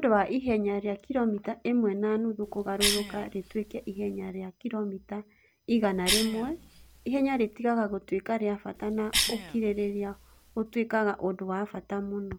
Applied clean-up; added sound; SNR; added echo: none; Cough; 7 dB; none.